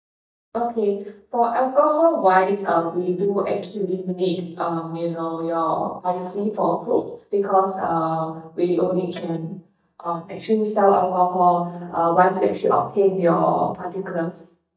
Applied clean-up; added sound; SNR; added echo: neural mask model DeepFilterNet 3.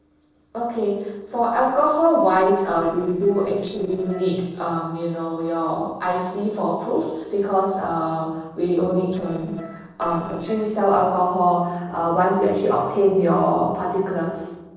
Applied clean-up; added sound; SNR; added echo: neural separator model SepFormer DNS4.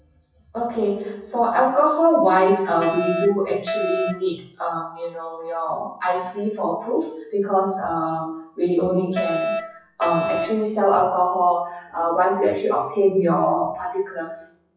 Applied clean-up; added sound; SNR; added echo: classical method WPE with log-MMSE.